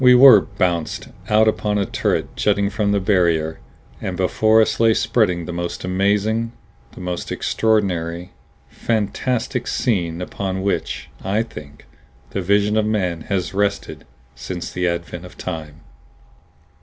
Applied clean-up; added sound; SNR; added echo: none; none; none; none.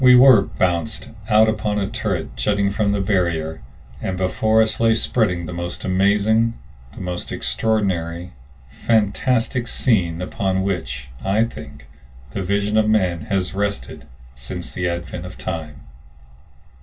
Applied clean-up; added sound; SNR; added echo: none; none; none; reverberation time 0.1 s.